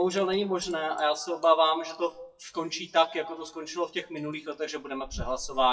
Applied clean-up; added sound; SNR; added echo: classical method WPE with log-MMSE.